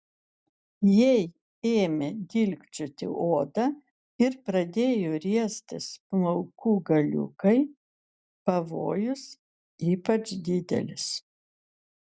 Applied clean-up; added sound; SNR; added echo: none; none; none; none.